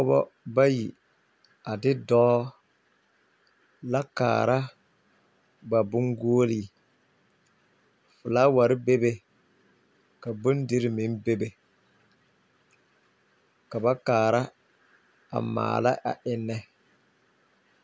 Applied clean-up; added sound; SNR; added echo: none; none; none; none.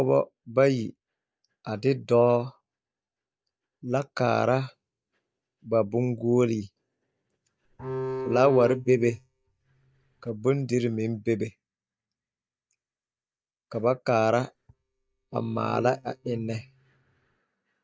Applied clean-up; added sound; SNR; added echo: neural mask model DeepFilterNet 3.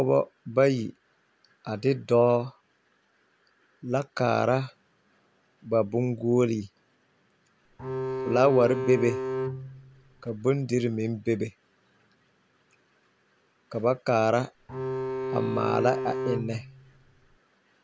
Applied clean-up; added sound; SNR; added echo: none; Bowed string instrument; 4 dB; none.